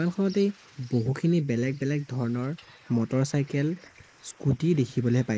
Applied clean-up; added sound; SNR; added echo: neural mask model Resemble Enhance denoiser.